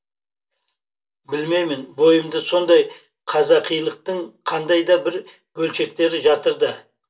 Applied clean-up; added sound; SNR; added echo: none; none; none; reverberation time 0.2 s.